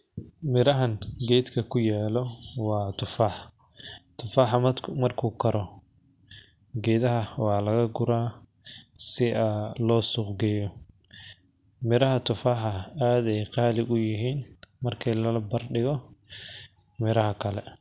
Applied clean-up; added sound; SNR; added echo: none; none; none; none.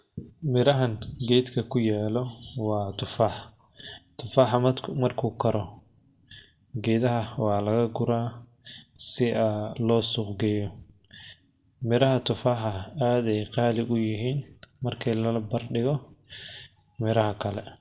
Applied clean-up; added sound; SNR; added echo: none; none; none; reverberation time 0.2 s.